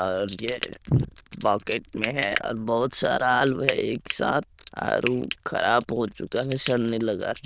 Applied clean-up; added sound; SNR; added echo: neural diffusion model UNIVERSE++.